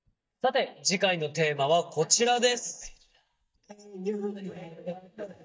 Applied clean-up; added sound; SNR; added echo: neural mask model DeepFilterNet 3.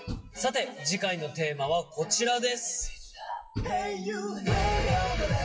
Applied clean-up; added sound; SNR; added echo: classical method WPE with log-MMSE.